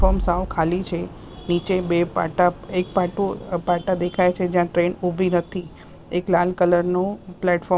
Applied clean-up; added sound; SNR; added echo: none; Bass drum; 11 dB; none.